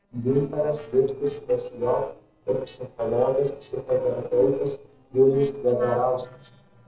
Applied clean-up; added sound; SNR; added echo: neural separator model SepFormer DNS4.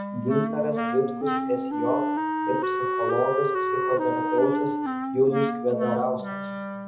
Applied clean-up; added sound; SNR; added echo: none; Wind instrument, woodwind instrument; 1 dB; reverberation time 0.8 s.